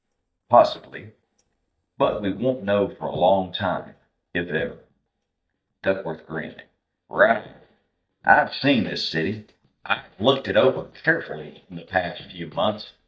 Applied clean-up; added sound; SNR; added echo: neural mask model DeepFilterNet 3.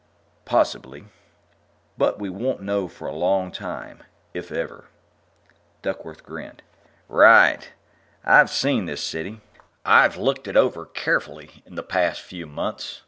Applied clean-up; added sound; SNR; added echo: none; none; none; none.